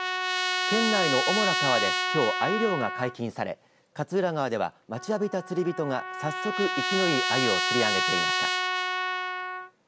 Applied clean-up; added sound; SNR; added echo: none; Trumpet; -1 dB; none.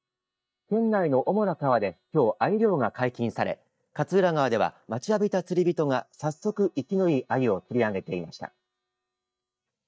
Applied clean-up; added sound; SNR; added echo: neural mask model DeepFilterNet 3.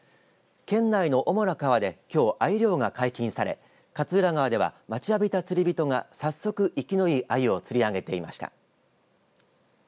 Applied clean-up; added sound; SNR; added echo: none; none; none; none.